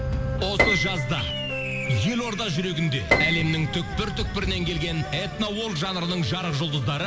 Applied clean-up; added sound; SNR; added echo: none; Piano; 4 dB; none.